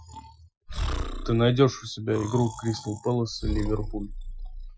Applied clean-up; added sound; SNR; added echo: classical method Wiener filter.